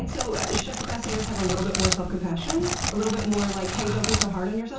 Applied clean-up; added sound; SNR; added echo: none; Crackle; 2 dB; reverberation time 0.6 s.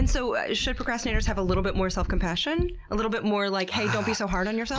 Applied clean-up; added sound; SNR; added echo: none; none; none; none.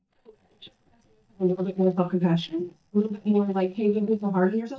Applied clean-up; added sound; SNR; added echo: neural mask model DeepFilterNet 3.